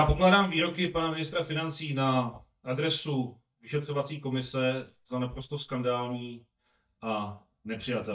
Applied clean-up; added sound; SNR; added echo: neural mask model DeepFilterNet 3.